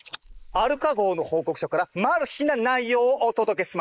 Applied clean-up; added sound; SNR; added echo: neural mask model Resemble Enhance denoiser.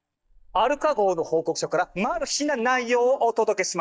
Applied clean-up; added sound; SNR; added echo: neural mask model DeepFilterNet 3.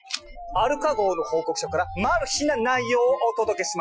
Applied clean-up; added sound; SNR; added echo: classical method Wiener filter.